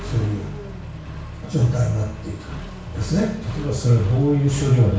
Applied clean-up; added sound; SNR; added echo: none; Accelerating, revving, vroom; 11 dB; reverberation time 0.6 s.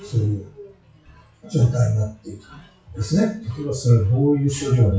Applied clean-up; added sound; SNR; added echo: classical method WPE with log-MMSE.